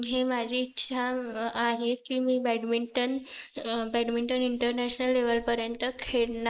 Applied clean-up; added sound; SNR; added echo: neural mask model Resemble Enhance denoiser.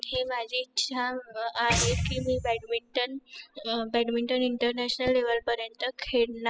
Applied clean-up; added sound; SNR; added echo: classical method spectral subtraction.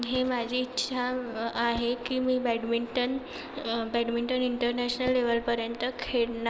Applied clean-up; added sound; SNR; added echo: none; none; none; none.